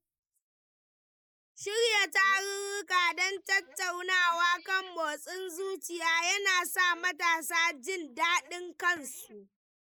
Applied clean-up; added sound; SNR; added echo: neural mask model Resemble Enhance denoiser.